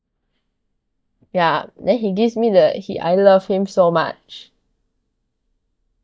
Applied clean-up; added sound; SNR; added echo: neural mask model DeepFilterNet 3.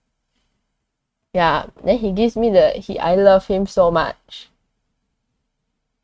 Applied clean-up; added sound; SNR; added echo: neural mask model RNNoise.